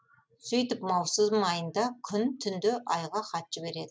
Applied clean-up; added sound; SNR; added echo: none; none; none; none.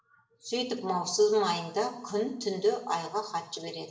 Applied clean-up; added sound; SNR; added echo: none; none; none; reverberation time 0.8 s.